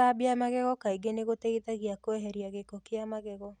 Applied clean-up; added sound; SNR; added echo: none; none; none; none.